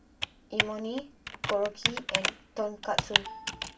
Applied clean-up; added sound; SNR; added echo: none; Computer keyboard; -2 dB; reverberation time 0.2 s.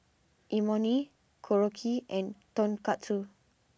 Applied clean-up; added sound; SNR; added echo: none; none; none; none.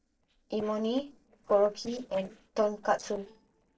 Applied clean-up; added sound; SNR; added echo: neural separator model SepFormer DNS4.